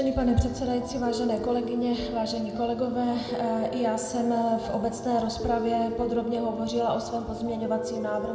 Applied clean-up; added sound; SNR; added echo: none; Piano; 8 dB; reverberation time 2.0 s.